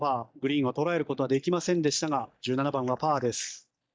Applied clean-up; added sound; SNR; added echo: neural mask model DeepFilterNet 3.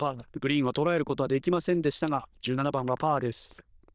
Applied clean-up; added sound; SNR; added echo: neural diffusion model UNIVERSE++.